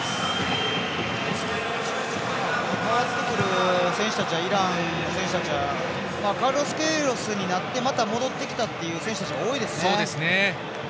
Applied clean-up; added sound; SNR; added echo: none; none; none; none.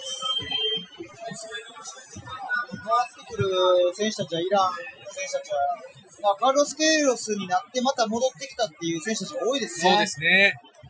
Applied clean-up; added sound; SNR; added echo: classical method Wiener filter.